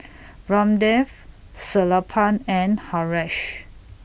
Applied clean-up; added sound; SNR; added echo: none; none; none; none.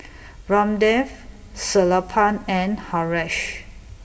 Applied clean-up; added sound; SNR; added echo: none; none; none; reverberation time 1.0 s.